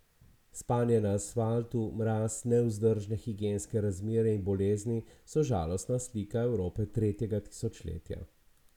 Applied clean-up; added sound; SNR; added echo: none; none; none; none.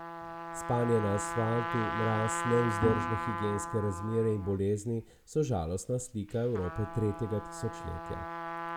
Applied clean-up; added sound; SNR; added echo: none; Trumpet + Bowed string instrument; 6 dB; none.